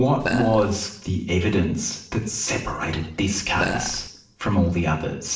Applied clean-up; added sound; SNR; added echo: neural separator model SepFormer DNS4.